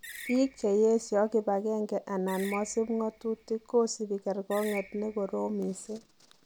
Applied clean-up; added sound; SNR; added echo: none; Screech; 17 dB; none.